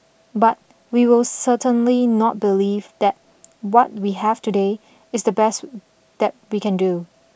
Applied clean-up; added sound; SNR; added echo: none; none; none; none.